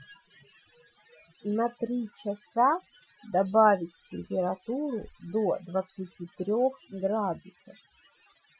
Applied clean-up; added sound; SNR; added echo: classical method Wiener filter.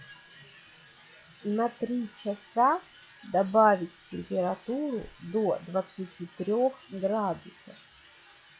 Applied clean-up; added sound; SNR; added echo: classical method log-MMSE.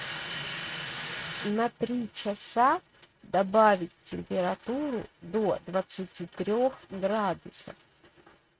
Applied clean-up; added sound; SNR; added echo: neural mask model RNNoise.